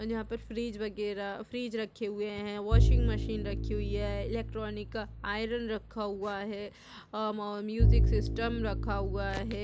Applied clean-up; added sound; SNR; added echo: none; Bowed string instrument; -4 dB; none.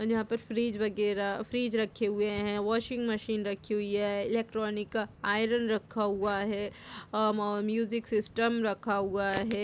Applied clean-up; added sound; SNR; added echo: none; none; none; none.